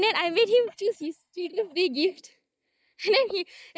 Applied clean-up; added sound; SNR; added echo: neural mask model DeepFilterNet 3.